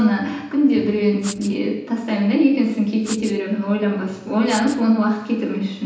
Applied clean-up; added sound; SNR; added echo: none; Writing; 16 dB; reverberation time 0.8 s.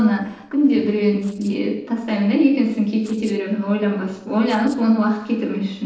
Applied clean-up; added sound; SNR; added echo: neural separator model SepFormer DNS4.